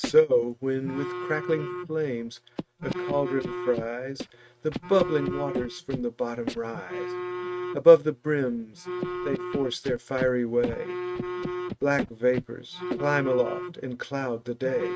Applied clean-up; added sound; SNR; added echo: neural mask model RNNoise.